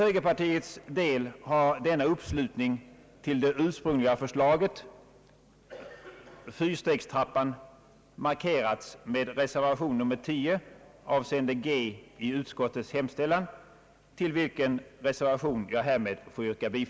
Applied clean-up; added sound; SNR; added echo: none; none; none; none.